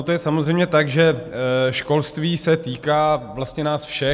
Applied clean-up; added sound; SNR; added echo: none; none; none; none.